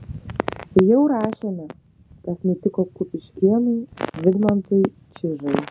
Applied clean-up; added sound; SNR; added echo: none; none; none; none.